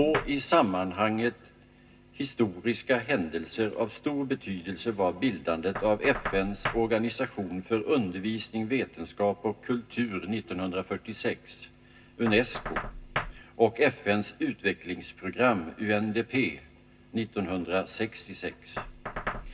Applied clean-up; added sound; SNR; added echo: none; Knock; 13 dB; reverberation time 0.2 s.